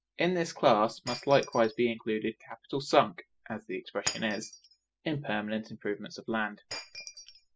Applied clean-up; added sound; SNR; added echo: classical method spectral subtraction.